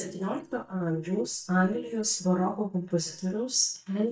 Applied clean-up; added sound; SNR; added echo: neural mask model DeepFilterNet 3.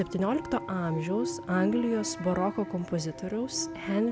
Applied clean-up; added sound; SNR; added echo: none; none; none; none.